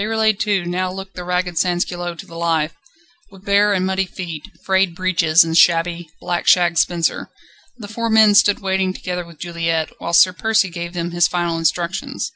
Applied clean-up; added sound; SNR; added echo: none; none; none; none.